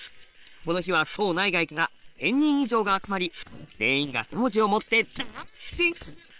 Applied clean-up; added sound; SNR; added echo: neural separator model SepFormer WHAM!.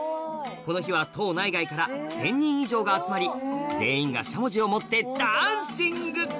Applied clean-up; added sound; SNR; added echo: none; none; none; none.